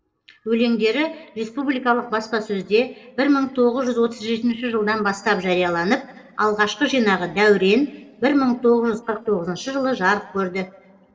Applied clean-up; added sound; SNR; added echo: neural separator model SepFormer DNS4.